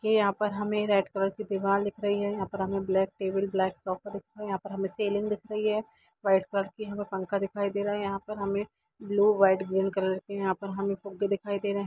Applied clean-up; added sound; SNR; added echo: none; none; none; none.